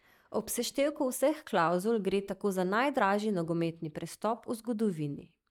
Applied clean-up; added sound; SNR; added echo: neural mask model DeepFilterNet 3.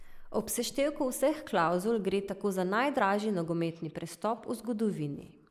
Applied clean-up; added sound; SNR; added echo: neural mask model Resemble Enhance denoiser.